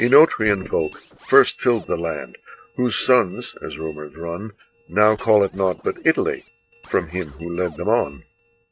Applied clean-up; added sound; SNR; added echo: neural mask model RNNoise.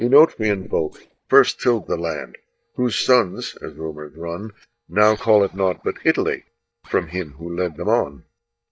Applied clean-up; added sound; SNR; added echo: neural mask model DeepFilterNet 3.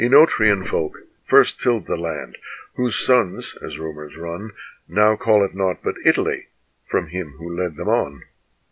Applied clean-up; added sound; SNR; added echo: none; none; none; none.